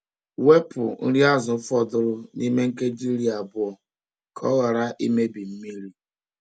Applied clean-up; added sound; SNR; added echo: none; none; none; none.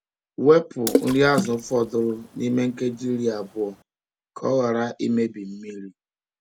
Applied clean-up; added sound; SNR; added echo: none; Water / Splash, splatter; 7 dB; none.